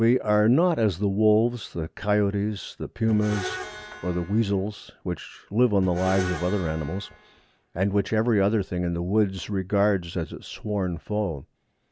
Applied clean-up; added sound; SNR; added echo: none; Screech; 14 dB; none.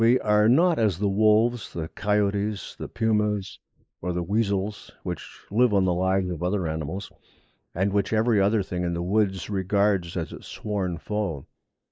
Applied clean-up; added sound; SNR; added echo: neural mask model Resemble Enhance denoiser.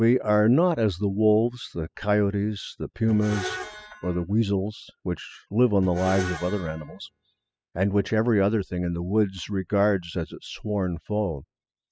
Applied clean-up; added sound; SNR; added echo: classical method spectral subtraction.